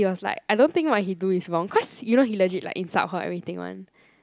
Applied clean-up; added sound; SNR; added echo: none; none; none; none.